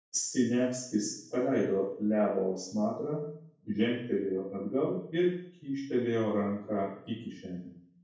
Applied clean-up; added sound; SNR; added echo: none; none; none; reverberation time 0.6 s.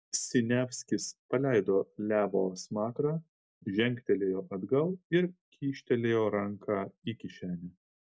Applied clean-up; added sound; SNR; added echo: none; none; none; none.